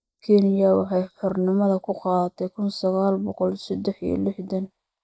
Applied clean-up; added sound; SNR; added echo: neural mask model Resemble Enhance denoiser.